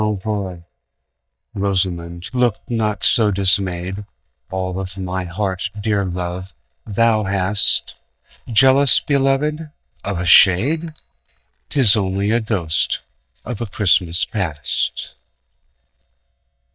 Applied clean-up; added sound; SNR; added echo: neural mask model DeepFilterNet 3.